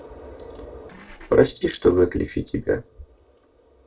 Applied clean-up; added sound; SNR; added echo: neural separator model SepFormer DNS4.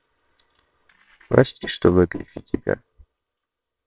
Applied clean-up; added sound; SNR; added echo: neural separator model SepFormer WHAMR!.